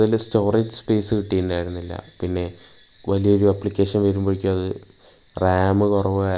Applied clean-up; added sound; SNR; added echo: none; none; none; none.